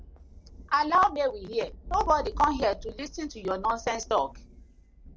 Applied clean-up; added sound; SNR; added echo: none; Thunder; 15 dB; none.